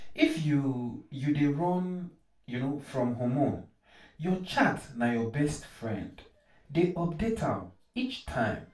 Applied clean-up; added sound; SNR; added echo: none; none; none; reverberation time 0.3 s.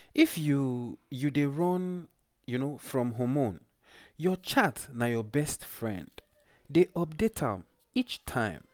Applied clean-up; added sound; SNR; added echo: none; none; none; none.